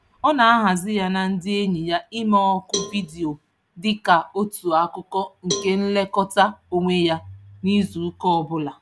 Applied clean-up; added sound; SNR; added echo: none; Cowbell; 13 dB; none.